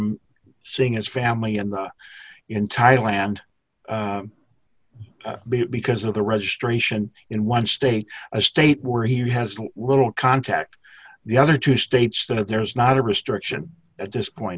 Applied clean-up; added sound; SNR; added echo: none; none; none; none.